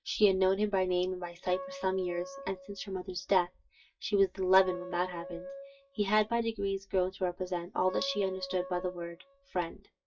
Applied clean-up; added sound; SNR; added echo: classical method WPE with log-MMSE.